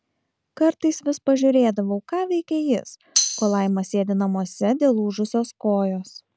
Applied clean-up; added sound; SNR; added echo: none; Tambourine; 2 dB; none.